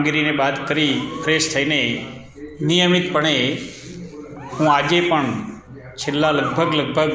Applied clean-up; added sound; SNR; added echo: none; Motor vehicle (road) / Siren; 15 dB; none.